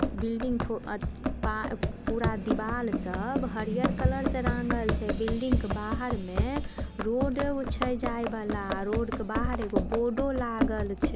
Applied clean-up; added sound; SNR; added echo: none; Run; 0 dB; none.